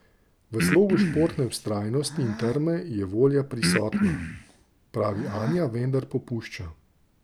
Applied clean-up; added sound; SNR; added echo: none; Breathing; 4 dB; none.